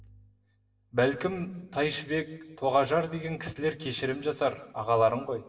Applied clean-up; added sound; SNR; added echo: none; none; none; reverberation time 1.1 s.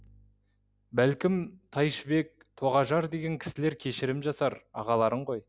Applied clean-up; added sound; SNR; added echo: none; none; none; none.